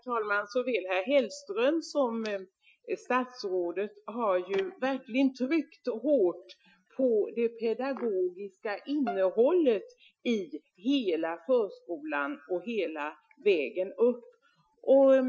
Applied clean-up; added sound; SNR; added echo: classical method Wiener filter.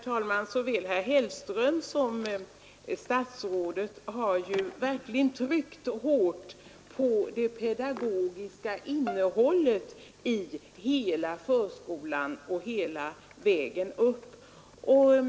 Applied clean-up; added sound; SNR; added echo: none; Bowed string instrument; 16 dB; none.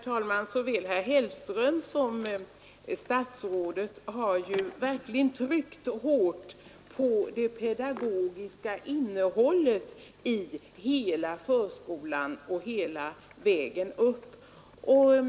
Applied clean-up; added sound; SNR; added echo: none; none; none; none.